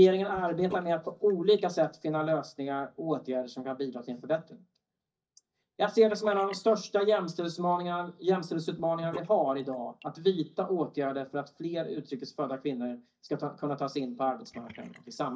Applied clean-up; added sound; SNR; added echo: neural mask model DeepFilterNet 3.